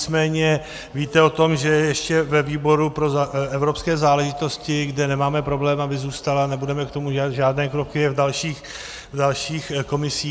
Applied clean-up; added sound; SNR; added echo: none; none; none; none.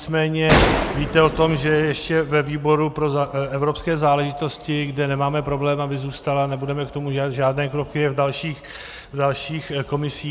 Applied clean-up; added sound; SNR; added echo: none; Gunshot, gunfire; 2 dB; none.